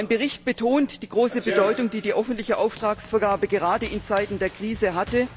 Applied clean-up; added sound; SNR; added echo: none; Run; 13 dB; none.